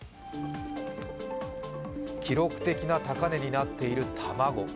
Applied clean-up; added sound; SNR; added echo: none; none; none; none.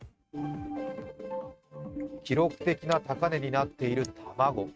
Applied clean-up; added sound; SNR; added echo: neural mask model RNNoise.